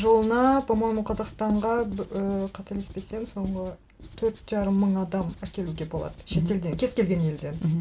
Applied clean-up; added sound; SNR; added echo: none; Writing; 16 dB; none.